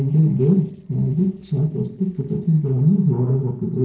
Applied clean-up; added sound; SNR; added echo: neural separator model SepFormer DNS4.